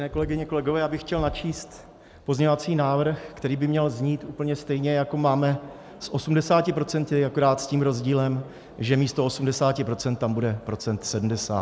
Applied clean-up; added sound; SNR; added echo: none; none; none; none.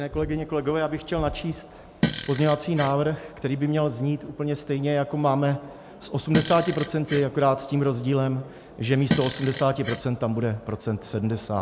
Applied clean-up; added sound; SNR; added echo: none; Fart; 4 dB; none.